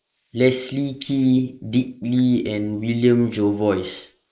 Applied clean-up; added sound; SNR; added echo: neural mask model Resemble Enhance denoiser.